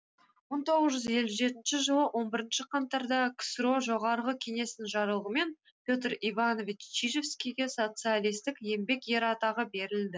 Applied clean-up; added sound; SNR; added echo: none; none; none; none.